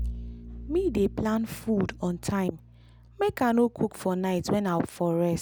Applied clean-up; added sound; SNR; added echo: none; Bowed string instrument; 14 dB; none.